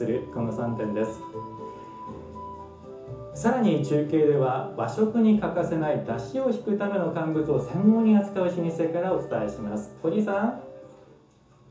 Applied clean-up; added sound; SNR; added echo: none; none; none; reverberation time 0.7 s.